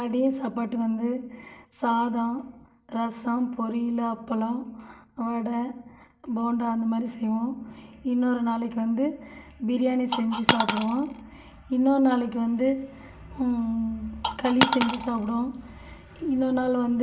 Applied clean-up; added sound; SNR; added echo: none; Coin (dropping); 1 dB; reverberation time 0.4 s.